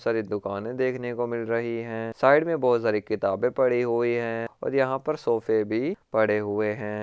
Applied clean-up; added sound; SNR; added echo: none; none; none; none.